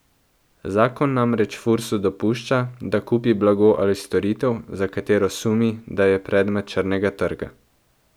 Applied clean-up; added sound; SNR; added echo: none; none; none; none.